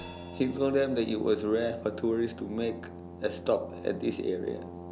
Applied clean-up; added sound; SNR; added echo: none; Crash cymbal + Brass instrument; 13 dB; none.